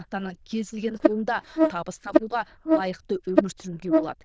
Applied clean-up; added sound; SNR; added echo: neural diffusion model UNIVERSE++.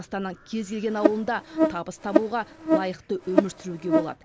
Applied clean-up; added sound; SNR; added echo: none; Buzz; -5 dB; none.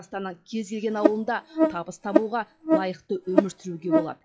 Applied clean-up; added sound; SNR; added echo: classical method log-MMSE.